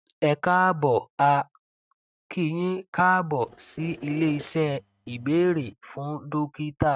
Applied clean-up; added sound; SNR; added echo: neural mask model RNNoise.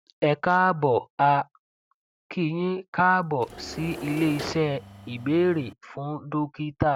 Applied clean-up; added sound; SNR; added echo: none; Engine / Mechanisms; 15 dB; none.